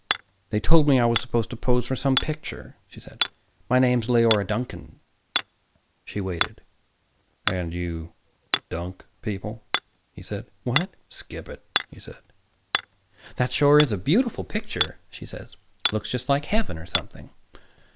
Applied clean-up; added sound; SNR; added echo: none; Hammer; 10 dB; none.